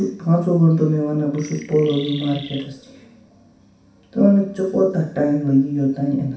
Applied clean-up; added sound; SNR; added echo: none; Chirp, tweet; 18 dB; reverberation time 0.6 s.